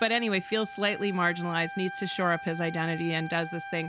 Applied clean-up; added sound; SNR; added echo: none; Wind instrument, woodwind instrument; 12 dB; none.